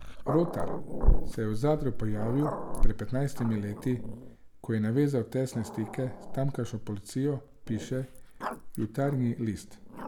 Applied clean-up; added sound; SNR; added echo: none; Growling; -1 dB; none.